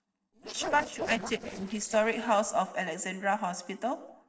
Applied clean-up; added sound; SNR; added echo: neural separator model SepFormer DNS4.